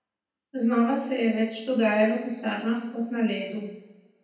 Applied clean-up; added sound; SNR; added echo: none; none; none; reverberation time 0.9 s.